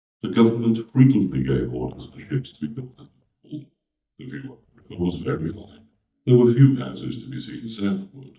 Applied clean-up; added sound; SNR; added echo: neural mask model DeepFilterNet 3.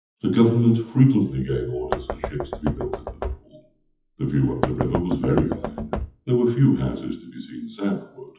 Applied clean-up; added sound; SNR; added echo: classical method WPE with log-MMSE.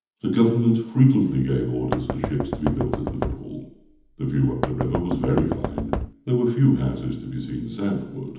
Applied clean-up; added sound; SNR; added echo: none; Knock; 5 dB; reverberation time 1.3 s.